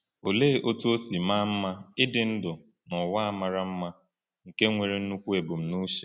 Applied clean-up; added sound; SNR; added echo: none; none; none; none.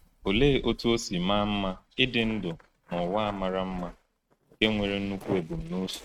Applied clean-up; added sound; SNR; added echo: neural mask model RNNoise.